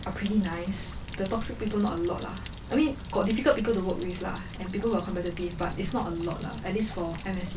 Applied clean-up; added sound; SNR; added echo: none; Stream / Trickle, dribble / Splash, splatter; 12 dB; none.